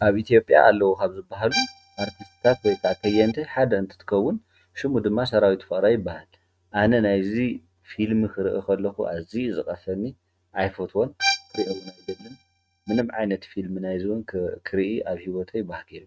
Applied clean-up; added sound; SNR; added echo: neural mask model RNNoise.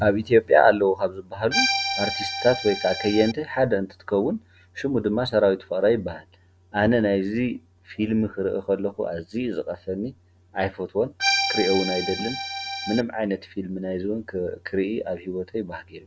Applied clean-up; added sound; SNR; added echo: none; Accordion; 2 dB; none.